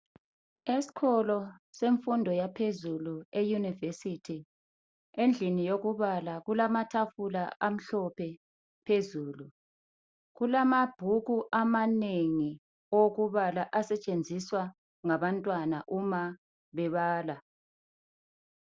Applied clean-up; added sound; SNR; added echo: none; none; none; none.